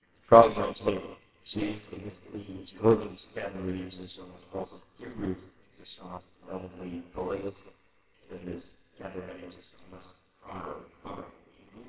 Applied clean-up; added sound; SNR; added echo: neural separator model SepFormer WHAMR!.